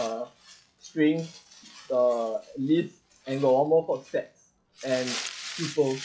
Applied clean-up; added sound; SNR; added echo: classical method log-MMSE.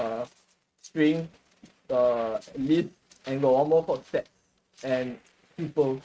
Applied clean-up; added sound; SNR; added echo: neural mask model RNNoise.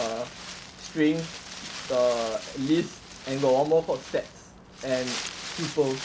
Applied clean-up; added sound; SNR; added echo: none; Wind; 11 dB; none.